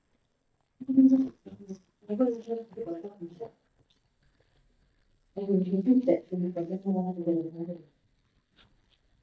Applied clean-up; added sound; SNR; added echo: neural mask model DeepFilterNet 3.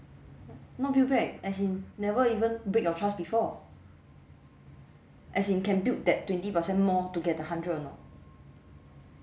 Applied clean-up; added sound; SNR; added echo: none; none; none; none.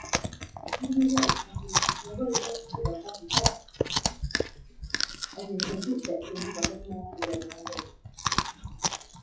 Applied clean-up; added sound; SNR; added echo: classical method WPE with log-MMSE.